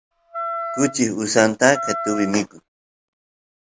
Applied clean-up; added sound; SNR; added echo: none; Wind instrument, woodwind instrument; 8 dB; none.